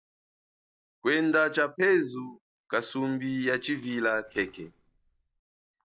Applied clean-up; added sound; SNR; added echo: neural separator model SepFormer DNS4.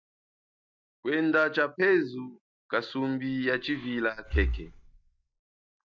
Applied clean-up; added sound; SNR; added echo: neural mask model DeepFilterNet 3.